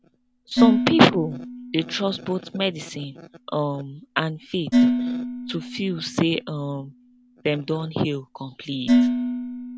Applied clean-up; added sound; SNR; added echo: none; Dishes, pots, and pans; 1 dB; none.